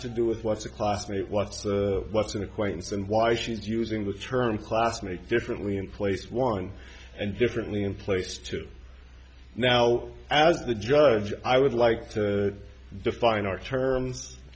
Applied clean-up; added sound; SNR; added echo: none; none; none; none.